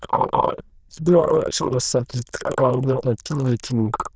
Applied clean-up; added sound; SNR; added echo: neural diffusion model UNIVERSE++.